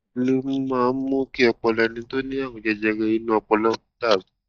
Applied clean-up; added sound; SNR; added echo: neural mask model DeepFilterNet 3.